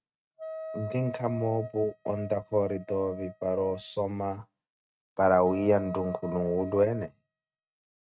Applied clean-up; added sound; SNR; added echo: neural mask model RNNoise.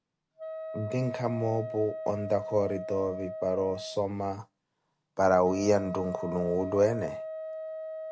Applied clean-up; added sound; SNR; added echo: none; Wind instrument, woodwind instrument; 9 dB; none.